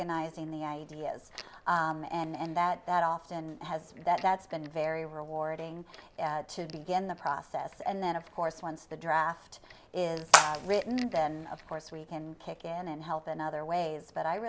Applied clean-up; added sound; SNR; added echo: none; Water / Splash, splatter; -5 dB; none.